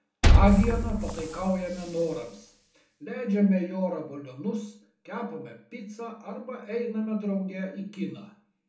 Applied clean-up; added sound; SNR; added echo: none; Liquid; -4 dB; reverberation time 1.0 s.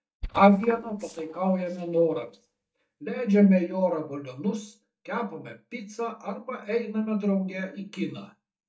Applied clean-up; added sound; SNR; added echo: neural mask model DeepFilterNet 3.